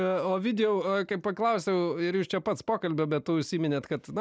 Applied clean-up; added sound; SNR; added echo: none; none; none; none.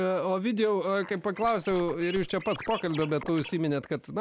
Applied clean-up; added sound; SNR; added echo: none; Scratching (performance technique); 15 dB; none.